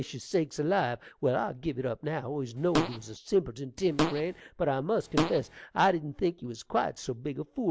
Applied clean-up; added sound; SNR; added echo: none; Fart; 1 dB; none.